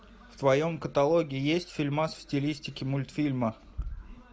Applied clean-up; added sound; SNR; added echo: none; none; none; none.